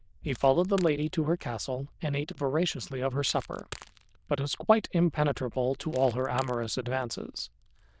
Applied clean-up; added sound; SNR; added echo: neural diffusion model UNIVERSE++.